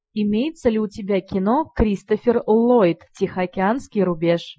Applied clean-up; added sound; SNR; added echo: classical method Wiener filter.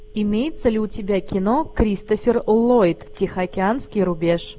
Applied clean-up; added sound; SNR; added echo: none; Telephone; 15 dB; none.